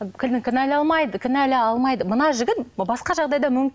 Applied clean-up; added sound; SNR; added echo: none; none; none; none.